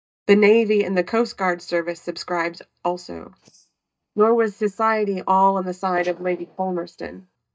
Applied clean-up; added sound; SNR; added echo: neural mask model DeepFilterNet 3.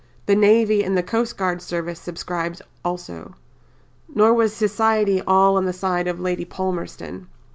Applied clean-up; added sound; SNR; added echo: none; none; none; none.